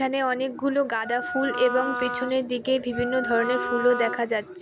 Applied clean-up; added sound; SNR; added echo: none; Wind instrument, woodwind instrument; 6 dB; none.